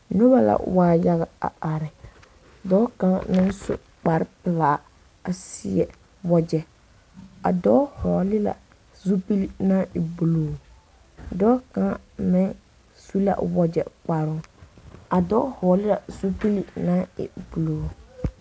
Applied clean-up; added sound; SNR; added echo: none; none; none; none.